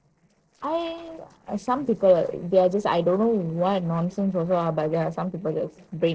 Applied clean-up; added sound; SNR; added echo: neural separator model SepFormer DNS4.